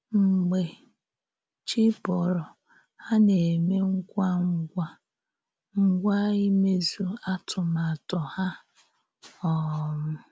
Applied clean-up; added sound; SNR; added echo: none; none; none; none.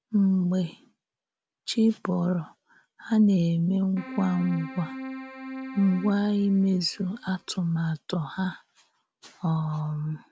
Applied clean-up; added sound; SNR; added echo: none; Keyboard (musical); 12 dB; none.